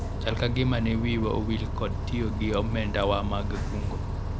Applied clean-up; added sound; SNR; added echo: none; Bus; 1 dB; none.